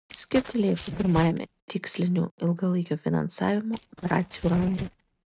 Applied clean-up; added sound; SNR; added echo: neural mask model RNNoise.